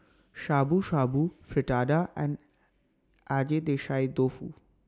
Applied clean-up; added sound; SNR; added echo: none; none; none; none.